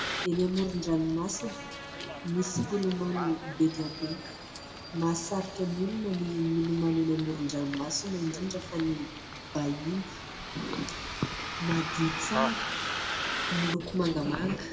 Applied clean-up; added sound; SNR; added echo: none; Bus; 6 dB; reverberation time 1.8 s.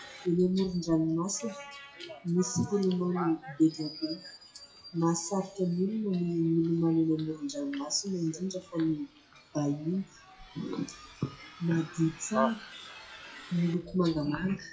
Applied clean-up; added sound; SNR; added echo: classical method WPE with log-MMSE.